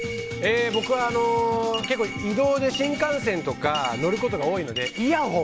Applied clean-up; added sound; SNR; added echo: none; Wind instrument, woodwind instrument + Keyboard (musical); 15 dB; none.